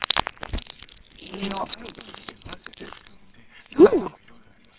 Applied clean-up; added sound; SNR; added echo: neural separator model SepFormer WHAMR!.